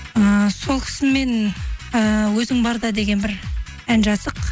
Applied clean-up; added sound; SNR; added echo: none; none; none; none.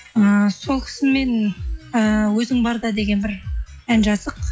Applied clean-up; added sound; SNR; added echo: classical method log-MMSE.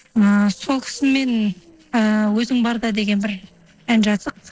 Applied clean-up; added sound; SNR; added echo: neural separator model SepFormer DNS4.